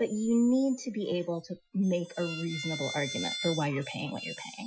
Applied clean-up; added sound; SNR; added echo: classical method Wiener filter.